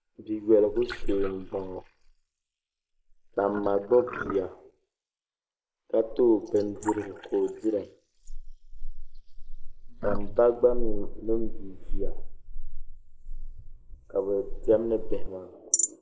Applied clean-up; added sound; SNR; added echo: neural mask model Resemble Enhance denoiser.